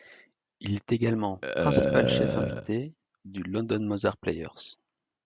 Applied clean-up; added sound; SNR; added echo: none; Burping, eructation; 0 dB; none.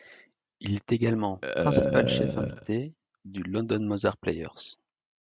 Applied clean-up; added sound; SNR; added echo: neural mask model RNNoise.